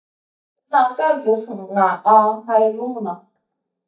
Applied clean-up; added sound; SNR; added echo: neural mask model DeepFilterNet 3.